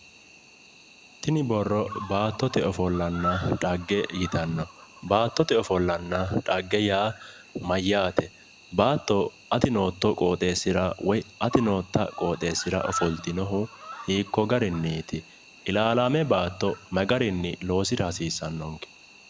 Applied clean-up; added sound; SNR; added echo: none; Cricket; 17 dB; none.